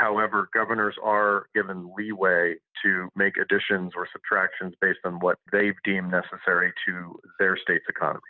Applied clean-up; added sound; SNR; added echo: none; none; none; none.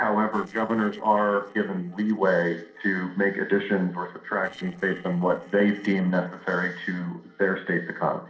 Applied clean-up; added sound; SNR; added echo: neural separator model SepFormer DNS4.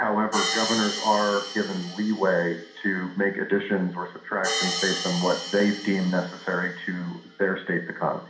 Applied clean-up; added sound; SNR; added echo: none; Hi-hat; 8 dB; reverberation time 0.5 s.